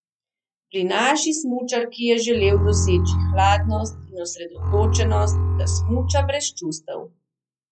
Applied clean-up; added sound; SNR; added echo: classical method log-MMSE.